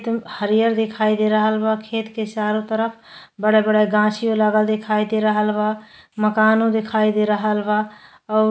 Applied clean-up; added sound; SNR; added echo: none; none; none; none.